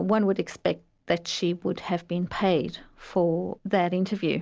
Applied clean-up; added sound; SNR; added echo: none; none; none; none.